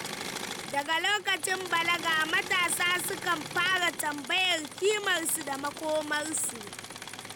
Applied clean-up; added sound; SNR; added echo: none; Engine / Mechanisms; 10 dB; none.